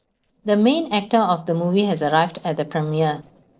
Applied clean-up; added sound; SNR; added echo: neural separator model SepFormer DNS4.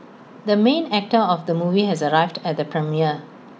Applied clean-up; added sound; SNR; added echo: none; none; none; none.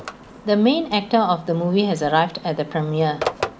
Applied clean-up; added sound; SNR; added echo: none; Telephone; 13 dB; none.